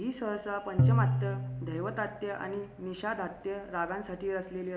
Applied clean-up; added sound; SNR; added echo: none; Bowed string instrument; -3 dB; none.